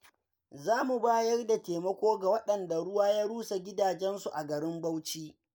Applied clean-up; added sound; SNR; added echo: neural mask model Resemble Enhance denoiser.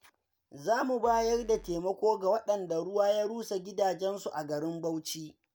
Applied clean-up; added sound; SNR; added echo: none; Bass drum / Keyboard (musical); 19 dB; none.